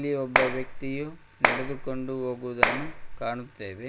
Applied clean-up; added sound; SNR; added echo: none; Clapping; -4 dB; none.